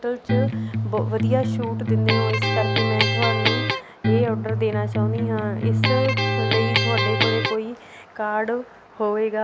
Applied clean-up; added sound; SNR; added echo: none; Electric guitar; -4 dB; none.